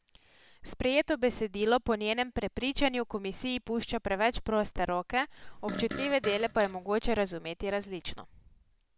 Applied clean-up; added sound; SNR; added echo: none; Fart; 10 dB; none.